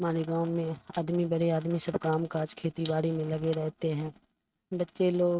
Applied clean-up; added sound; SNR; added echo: neural mask model RNNoise.